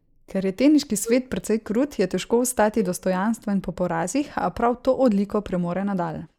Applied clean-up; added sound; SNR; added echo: neural mask model Resemble Enhance denoiser.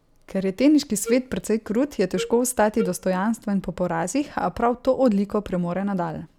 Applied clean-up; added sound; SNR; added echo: none; Wind instrument, woodwind instrument; 12 dB; none.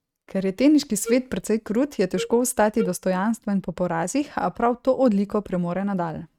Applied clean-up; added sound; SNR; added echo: neural mask model RNNoise.